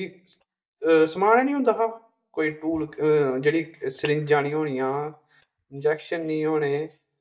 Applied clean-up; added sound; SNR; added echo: neural mask model DeepFilterNet 3.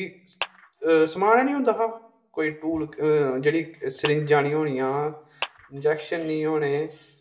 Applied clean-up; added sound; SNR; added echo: none; Clapping; 15 dB; reverberation time 0.5 s.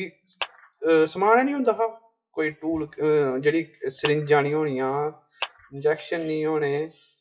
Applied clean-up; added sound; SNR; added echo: classical method WPE with log-MMSE.